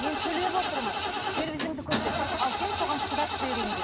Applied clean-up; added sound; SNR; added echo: none; Engine starting / Car; -2 dB; none.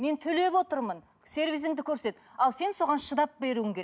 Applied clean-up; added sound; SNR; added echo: none; none; none; none.